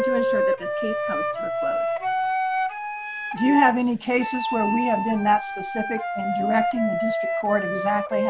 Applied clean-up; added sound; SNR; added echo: none; Wind instrument, woodwind instrument; 0 dB; none.